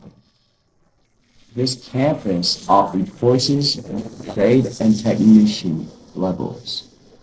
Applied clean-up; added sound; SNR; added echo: neural separator model SepFormer DNS4.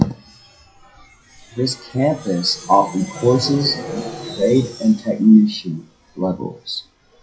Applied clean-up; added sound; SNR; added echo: classical method WPE with log-MMSE.